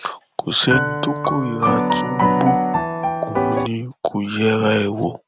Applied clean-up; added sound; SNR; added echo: none; Piano; -3 dB; none.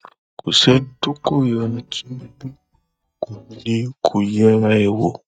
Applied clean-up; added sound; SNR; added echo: neural mask model DeepFilterNet 3.